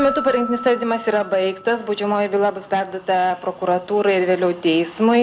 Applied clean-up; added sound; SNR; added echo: none; Keyboard (musical); 15 dB; none.